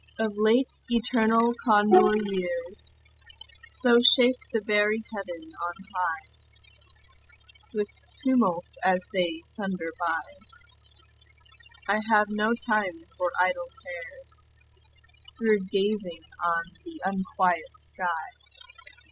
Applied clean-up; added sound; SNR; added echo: classical method spectral subtraction.